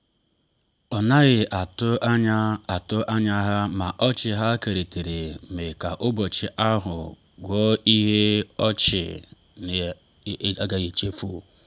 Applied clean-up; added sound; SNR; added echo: none; none; none; none.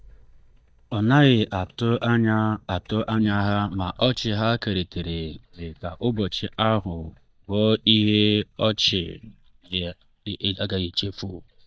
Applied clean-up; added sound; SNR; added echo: neural mask model DeepFilterNet 3.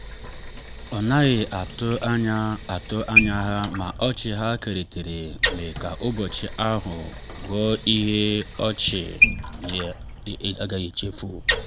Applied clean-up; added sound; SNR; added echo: none; Sink (filling or washing) / Water; 2 dB; none.